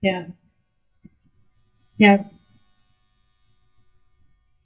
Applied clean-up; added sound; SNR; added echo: neural mask model DeepFilterNet 3.